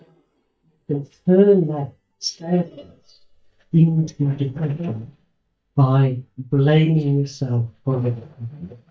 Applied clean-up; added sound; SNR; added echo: neural mask model DeepFilterNet 3.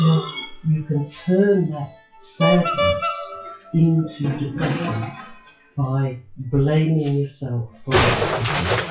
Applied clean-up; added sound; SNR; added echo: classical method WPE with log-MMSE.